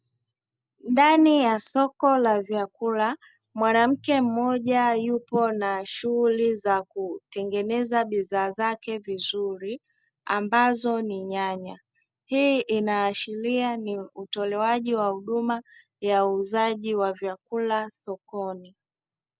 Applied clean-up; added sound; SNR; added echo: none; none; none; none.